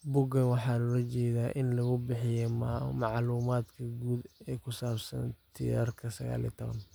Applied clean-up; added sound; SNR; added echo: none; none; none; none.